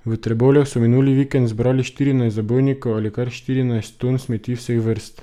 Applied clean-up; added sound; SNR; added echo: none; none; none; none.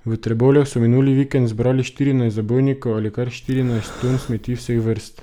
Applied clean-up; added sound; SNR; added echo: none; Breathing; 17 dB; none.